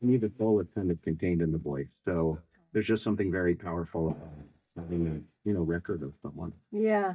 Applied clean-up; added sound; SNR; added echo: neural mask model DeepFilterNet 3.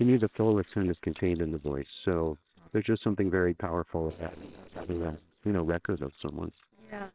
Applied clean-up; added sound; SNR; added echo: neural separator model SepFormer WHAMR!.